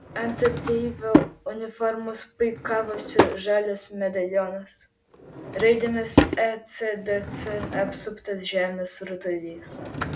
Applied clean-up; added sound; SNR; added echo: none; Drawer open or close / Wood; 2 dB; none.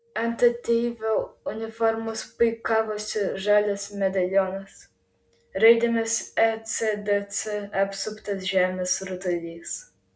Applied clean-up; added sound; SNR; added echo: none; none; none; none.